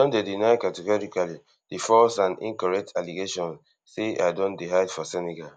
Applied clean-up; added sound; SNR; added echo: none; none; none; none.